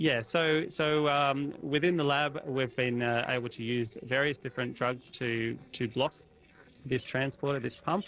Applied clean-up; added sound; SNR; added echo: neural separator model SepFormer DNS4.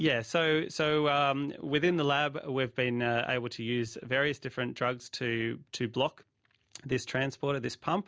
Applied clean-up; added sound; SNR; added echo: none; none; none; none.